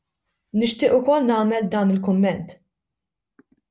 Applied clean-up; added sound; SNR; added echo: none; none; none; none.